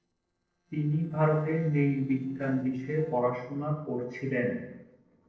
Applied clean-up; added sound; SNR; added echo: neural separator model SepFormer DNS4.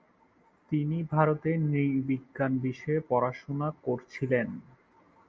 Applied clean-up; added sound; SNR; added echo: none; none; none; none.